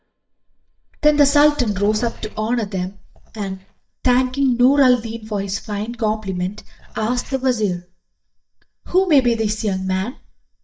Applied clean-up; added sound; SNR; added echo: neural mask model DeepFilterNet 3.